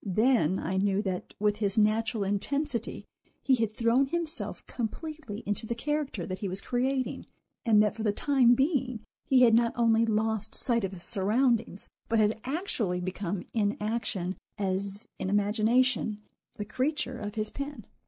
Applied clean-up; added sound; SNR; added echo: none; none; none; none.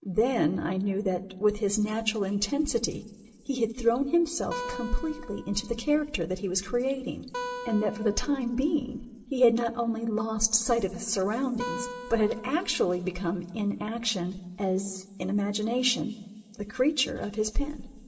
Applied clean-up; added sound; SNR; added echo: none; Acoustic guitar; 12 dB; reverberation time 2.2 s.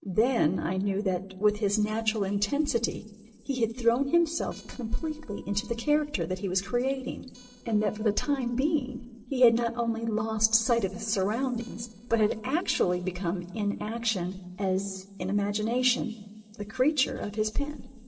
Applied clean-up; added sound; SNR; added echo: neural separator model SepFormer DNS4.